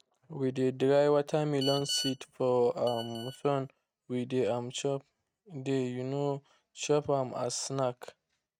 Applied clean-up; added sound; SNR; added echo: neural mask model RNNoise.